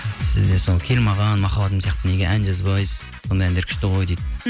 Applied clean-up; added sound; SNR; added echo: none; none; none; none.